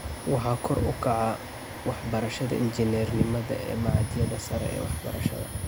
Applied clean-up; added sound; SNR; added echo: none; Domestic sounds, home sounds; 13 dB; none.